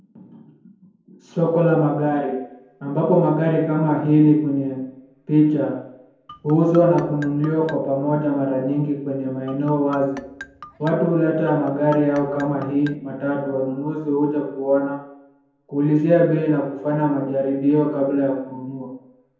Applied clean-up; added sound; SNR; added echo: none; Marimba, xylophone; 19 dB; reverberation time 0.9 s.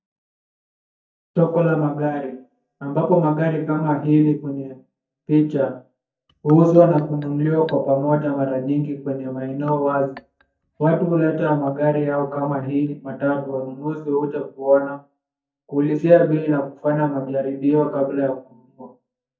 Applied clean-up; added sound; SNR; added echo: neural mask model DeepFilterNet 3.